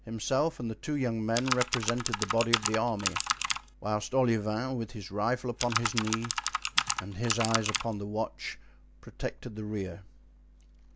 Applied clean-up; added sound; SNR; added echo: none; Computer keyboard; 0 dB; none.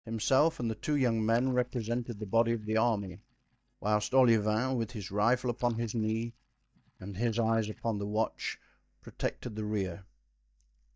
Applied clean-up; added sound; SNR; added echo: neural mask model DeepFilterNet 3.